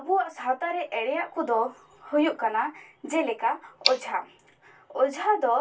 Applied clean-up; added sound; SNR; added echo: none; Tick; 12 dB; reverberation time 0.2 s.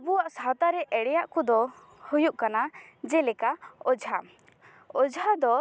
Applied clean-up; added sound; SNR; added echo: none; none; none; none.